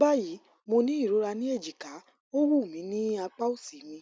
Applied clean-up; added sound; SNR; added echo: none; none; none; none.